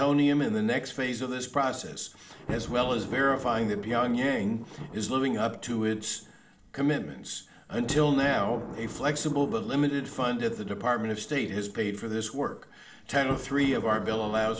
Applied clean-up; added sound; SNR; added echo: none; Thunder; 14 dB; reverberation time 0.4 s.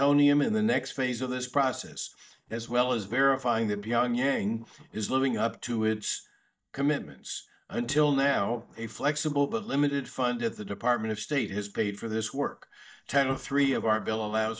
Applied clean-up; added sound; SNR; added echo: neural mask model DeepFilterNet 3.